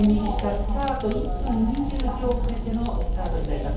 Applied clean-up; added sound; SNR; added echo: none; Fire; 0 dB; reverberation time 0.7 s.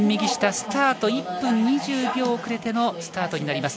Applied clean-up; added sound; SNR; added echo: none; none; none; none.